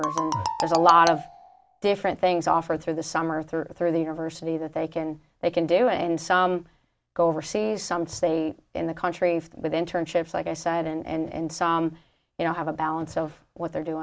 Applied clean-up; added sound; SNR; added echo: none; Marimba, xylophone; 4 dB; none.